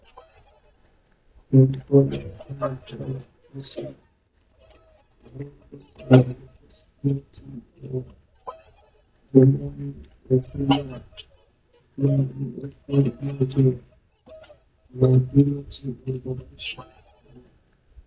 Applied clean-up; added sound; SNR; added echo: neural mask model DeepFilterNet 3.